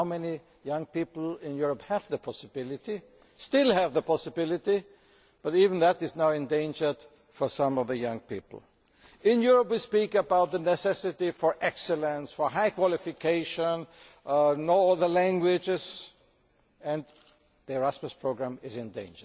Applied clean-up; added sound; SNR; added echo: none; none; none; none.